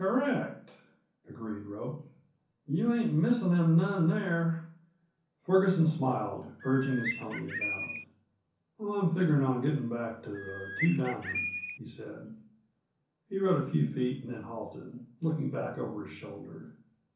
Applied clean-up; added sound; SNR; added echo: none; Bird; 6 dB; reverberation time 0.6 s.